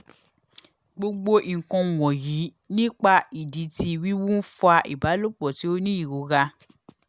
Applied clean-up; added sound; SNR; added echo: none; none; none; none.